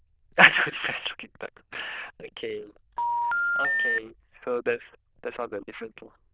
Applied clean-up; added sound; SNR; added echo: neural diffusion model UNIVERSE++.